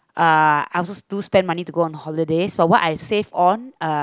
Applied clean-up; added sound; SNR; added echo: none; none; none; none.